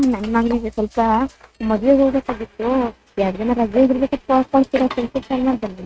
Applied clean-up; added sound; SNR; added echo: neural mask model RNNoise.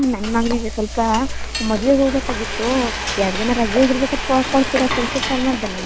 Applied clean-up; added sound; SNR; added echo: none; Frying (food); 5 dB; none.